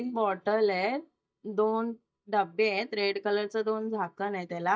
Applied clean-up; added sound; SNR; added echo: neural mask model DeepFilterNet 3.